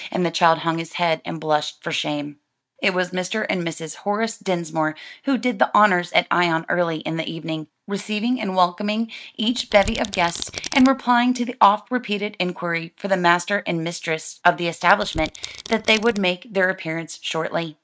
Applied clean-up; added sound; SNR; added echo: neural mask model RNNoise.